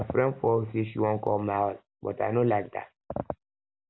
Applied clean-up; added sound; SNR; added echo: none; none; none; none.